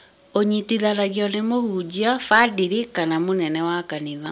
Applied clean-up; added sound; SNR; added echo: none; none; none; none.